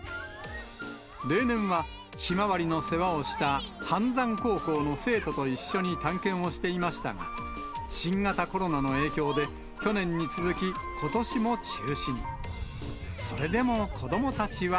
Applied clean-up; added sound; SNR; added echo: none; none; none; none.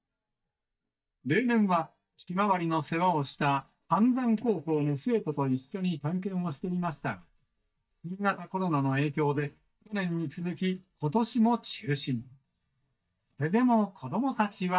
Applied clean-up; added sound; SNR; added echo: neural mask model DeepFilterNet 3.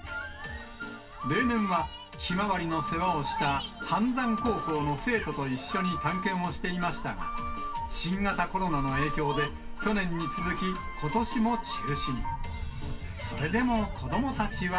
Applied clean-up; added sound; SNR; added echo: none; Chink, clink; 19 dB; reverberation time 0.2 s.